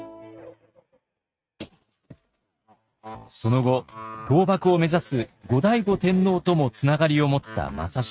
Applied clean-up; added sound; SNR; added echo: neural mask model RNNoise.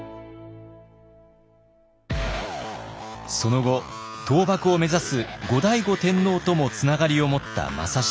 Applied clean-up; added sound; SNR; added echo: none; none; none; none.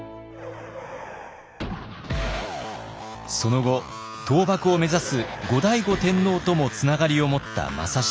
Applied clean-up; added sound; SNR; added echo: none; Car; 15 dB; none.